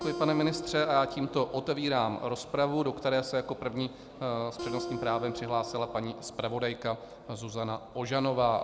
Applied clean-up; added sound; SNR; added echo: none; Acoustic guitar; 12 dB; none.